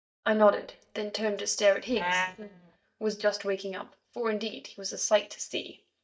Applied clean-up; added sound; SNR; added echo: neural mask model DeepFilterNet 3.